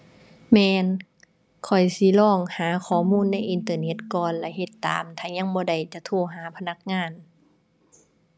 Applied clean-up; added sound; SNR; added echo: none; Keyboard (musical); 17 dB; none.